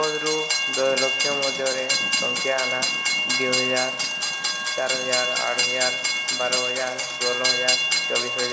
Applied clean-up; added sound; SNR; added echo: none; Train; -4 dB; none.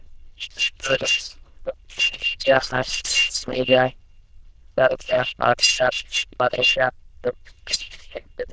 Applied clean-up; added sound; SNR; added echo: neural diffusion model UNIVERSE++.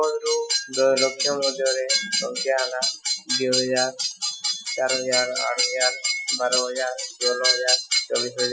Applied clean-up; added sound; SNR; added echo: classical method Wiener filter.